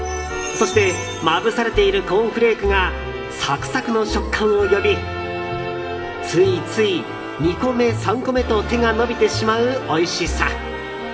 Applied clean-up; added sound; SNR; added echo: none; none; none; reverberation time 1.2 s.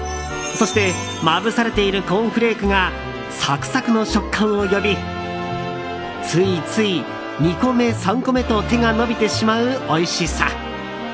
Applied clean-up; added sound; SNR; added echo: none; none; none; none.